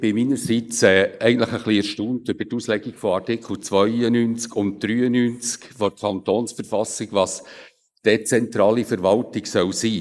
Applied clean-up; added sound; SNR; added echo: neural mask model Resemble Enhance denoiser.